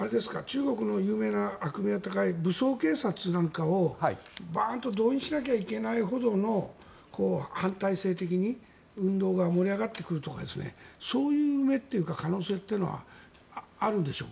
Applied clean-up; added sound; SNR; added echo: none; none; none; none.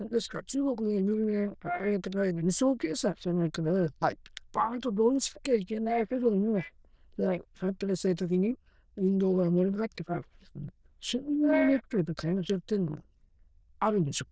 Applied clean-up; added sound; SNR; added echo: neural diffusion model UNIVERSE++.